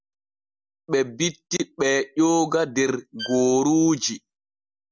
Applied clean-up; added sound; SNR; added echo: none; Bowed string instrument; 17 dB; none.